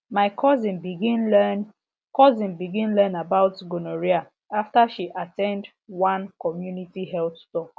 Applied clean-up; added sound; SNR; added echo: none; none; none; none.